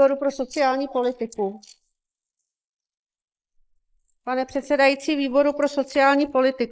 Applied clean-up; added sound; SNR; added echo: neural mask model Resemble Enhance denoiser.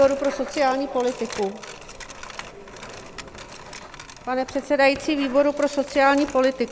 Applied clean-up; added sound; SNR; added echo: none; Writing + Coin (dropping); 16 dB; none.